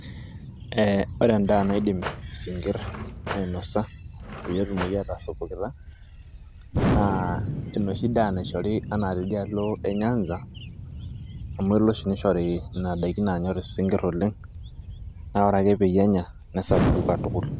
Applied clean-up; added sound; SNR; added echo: none; Cutlery, silverware / Drawer open or close + Explosion; 6 dB; none.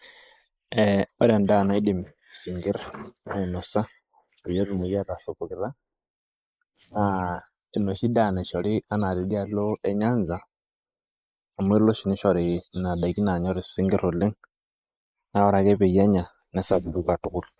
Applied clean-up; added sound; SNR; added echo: neural mask model Resemble Enhance denoiser.